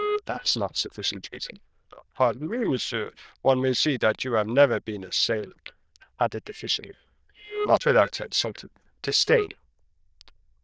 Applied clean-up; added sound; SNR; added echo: neural diffusion model UNIVERSE++.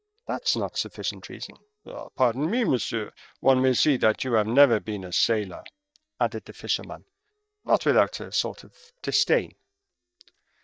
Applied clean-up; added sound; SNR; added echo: neural mask model DeepFilterNet 3.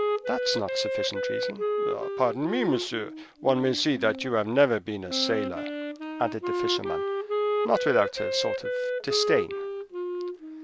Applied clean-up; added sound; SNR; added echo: none; Wind instrument, woodwind instrument; 2 dB; none.